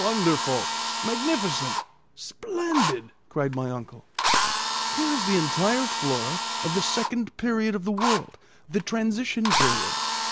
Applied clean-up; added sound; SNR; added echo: none; Drill; 1 dB; none.